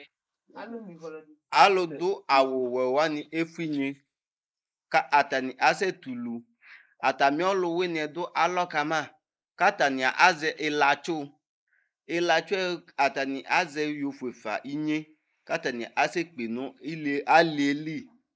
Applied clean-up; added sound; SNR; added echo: neural mask model Resemble Enhance denoiser.